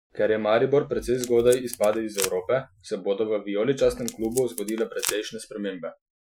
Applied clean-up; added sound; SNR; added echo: classical method Wiener filter.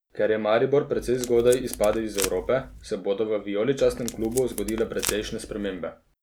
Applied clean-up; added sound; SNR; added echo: none; Packing tape, duct tape; 11 dB; none.